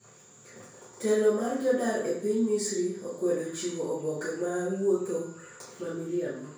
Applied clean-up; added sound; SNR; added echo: none; none; none; reverberation time 0.6 s.